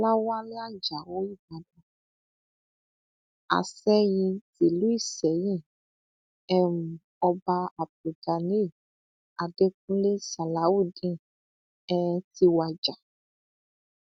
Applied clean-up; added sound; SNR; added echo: none; none; none; none.